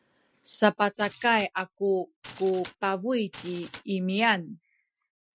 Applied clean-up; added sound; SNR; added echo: classical method Wiener filter.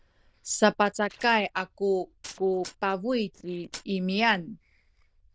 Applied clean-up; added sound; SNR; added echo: neural diffusion model UNIVERSE++.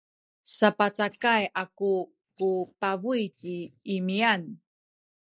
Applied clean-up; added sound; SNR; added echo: neural mask model Resemble Enhance denoiser.